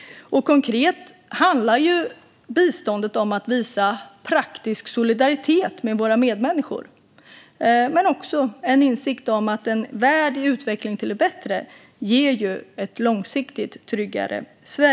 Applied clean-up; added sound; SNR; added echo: none; none; none; none.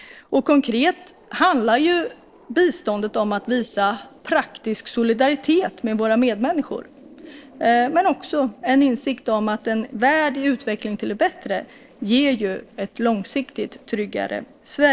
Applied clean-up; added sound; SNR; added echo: neural separator model SepFormer DNS4.